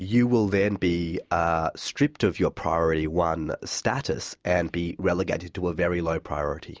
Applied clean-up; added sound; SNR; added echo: none; none; none; none.